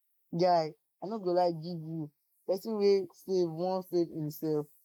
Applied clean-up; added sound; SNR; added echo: neural mask model Resemble Enhance denoiser.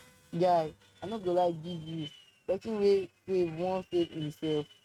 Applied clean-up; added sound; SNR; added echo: neural mask model RNNoise.